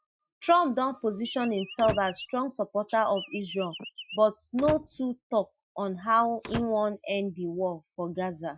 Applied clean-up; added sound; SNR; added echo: classical method Wiener filter.